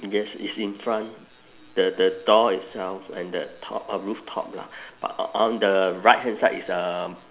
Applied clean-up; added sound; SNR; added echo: none; none; none; none.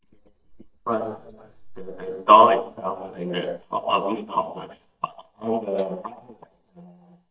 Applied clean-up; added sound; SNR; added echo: neural mask model DeepFilterNet 3.